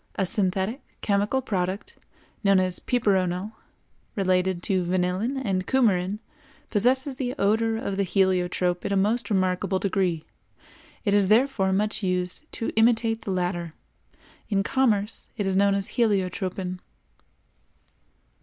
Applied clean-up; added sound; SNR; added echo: none; none; none; none.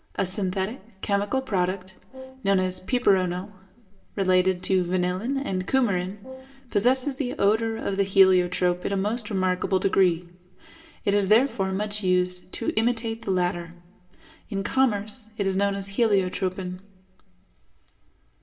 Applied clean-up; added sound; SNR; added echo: none; Brass instrument; 20 dB; reverberation time 0.7 s.